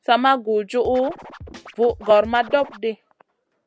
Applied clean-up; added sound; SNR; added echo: none; Scratching (performance technique); 18 dB; none.